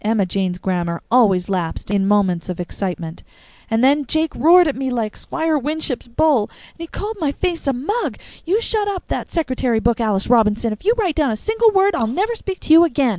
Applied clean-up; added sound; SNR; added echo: neural mask model Resemble Enhance denoiser.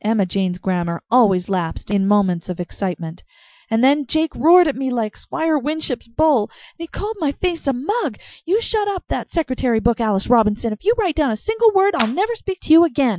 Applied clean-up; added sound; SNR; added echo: classical method Wiener filter.